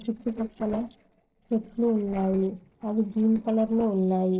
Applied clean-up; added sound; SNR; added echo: neural separator model SepFormer DNS4.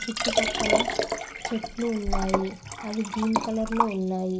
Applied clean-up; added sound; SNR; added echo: none; Liquid; -1 dB; reverberation time 0.4 s.